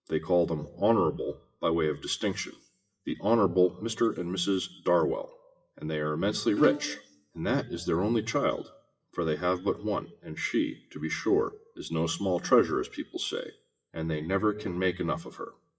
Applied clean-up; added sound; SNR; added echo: classical method WPE with log-MMSE.